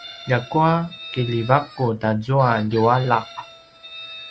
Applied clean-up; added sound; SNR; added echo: none; Chicken, rooster; 18 dB; none.